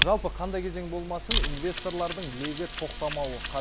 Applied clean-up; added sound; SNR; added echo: none; Mechanisms; 1 dB; none.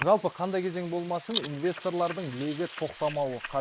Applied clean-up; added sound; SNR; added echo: neural mask model Resemble Enhance denoiser.